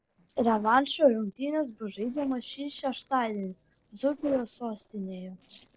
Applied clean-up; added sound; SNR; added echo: neural separator model SepFormer DNS4.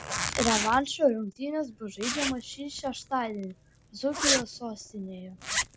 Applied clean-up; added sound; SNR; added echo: none; Zipper (clothing); 3 dB; none.